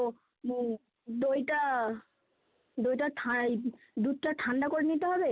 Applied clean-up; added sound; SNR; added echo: none; none; none; none.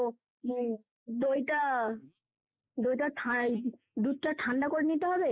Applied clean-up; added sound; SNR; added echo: neural mask model Resemble Enhance denoiser.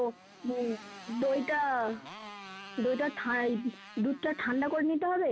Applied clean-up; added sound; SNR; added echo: none; Motorcycle; 17 dB; none.